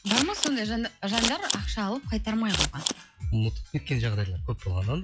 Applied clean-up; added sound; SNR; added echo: classical method log-MMSE.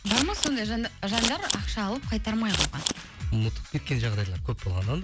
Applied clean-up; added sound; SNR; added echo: none; Scissors; 2 dB; none.